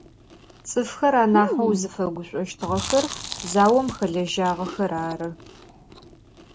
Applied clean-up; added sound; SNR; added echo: none; Chewing, mastication; 10 dB; none.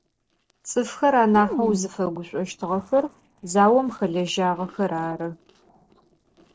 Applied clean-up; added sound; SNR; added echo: neural separator model SepFormer DNS4.